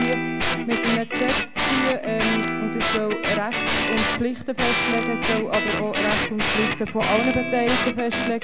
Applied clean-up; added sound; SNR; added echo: none; Guitar; -2 dB; none.